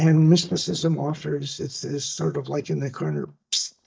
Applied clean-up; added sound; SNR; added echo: neural mask model DeepFilterNet 3.